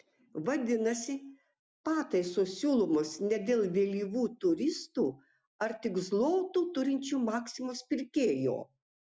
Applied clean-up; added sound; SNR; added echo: none; none; none; none.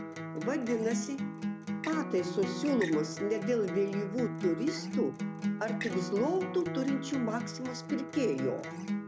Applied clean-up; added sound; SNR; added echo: none; Acoustic guitar; 4 dB; none.